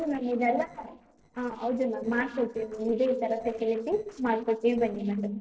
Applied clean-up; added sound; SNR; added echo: neural separator model SepFormer DNS4.